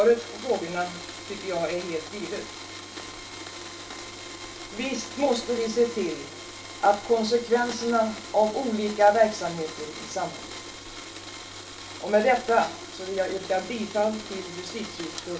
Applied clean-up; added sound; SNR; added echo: none; Domestic sounds, home sounds; 12 dB; reverberation time 0.2 s.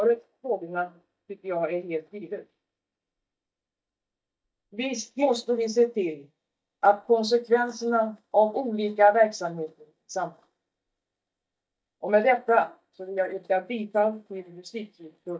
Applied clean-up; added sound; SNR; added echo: neural mask model DeepFilterNet 3.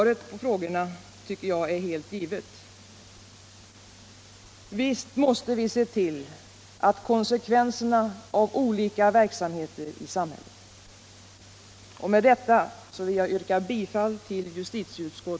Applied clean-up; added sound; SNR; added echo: none; none; none; none.